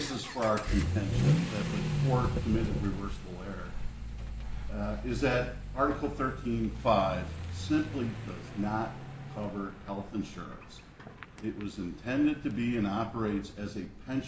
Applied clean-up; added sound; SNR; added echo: none; Accelerating, revving, vroom / Vehicle; 2 dB; none.